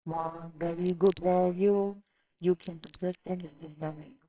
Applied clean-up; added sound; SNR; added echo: neural separator model SepFormer WHAMR!.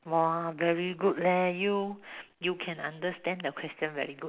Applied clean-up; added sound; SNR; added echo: none; none; none; none.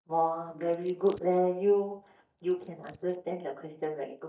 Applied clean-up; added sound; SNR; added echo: neural mask model DeepFilterNet 3.